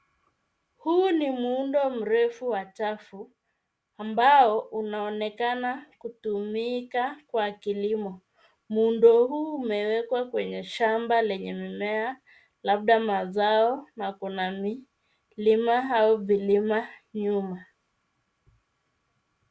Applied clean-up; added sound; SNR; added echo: none; none; none; none.